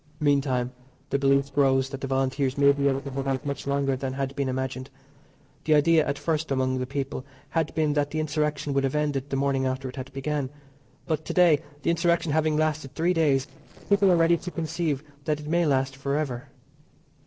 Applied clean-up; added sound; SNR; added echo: neural separator model SepFormer DNS4.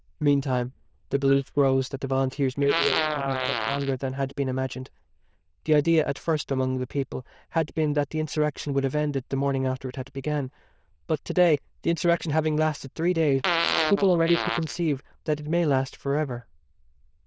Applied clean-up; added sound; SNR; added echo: neural diffusion model UNIVERSE++.